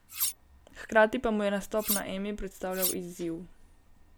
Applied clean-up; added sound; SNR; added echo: none; Cutlery, silverware; 3 dB; none.